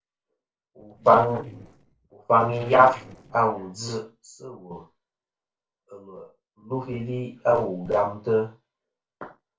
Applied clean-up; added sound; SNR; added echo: neural separator model SepFormer DNS4.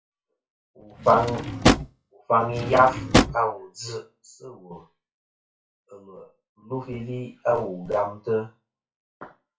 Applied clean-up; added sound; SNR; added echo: classical method WPE with log-MMSE.